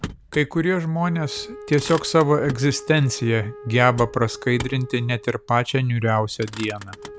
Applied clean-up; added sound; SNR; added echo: none; Wind instrument, woodwind instrument + Motor vehicle (road); 16 dB; none.